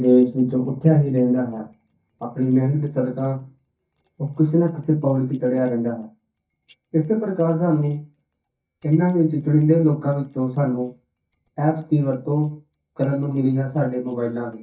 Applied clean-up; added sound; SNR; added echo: neural mask model DeepFilterNet 3.